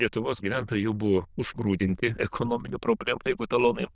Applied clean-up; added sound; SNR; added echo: neural diffusion model UNIVERSE++.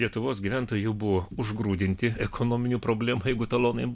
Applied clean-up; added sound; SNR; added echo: none; none; none; none.